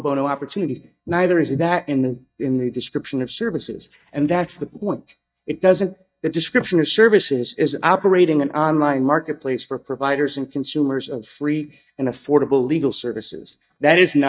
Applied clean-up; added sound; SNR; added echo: neural mask model DeepFilterNet 3.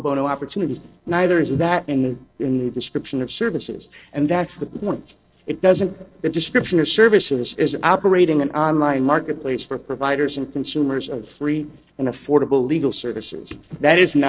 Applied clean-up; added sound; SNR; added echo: neural separator model SepFormer DNS4.